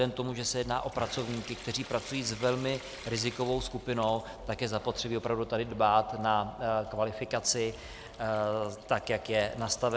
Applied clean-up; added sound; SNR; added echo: none; Trickle, dribble / Sink (filling or washing) / Water tap, faucet; 20 dB; none.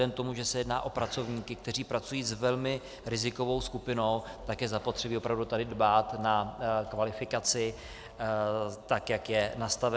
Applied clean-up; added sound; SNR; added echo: none; none; none; none.